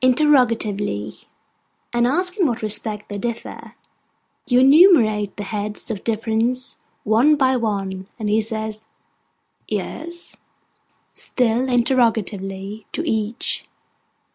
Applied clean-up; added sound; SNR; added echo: none; none; none; none.